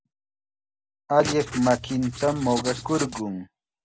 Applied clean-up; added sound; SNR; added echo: none; Writing; 9 dB; none.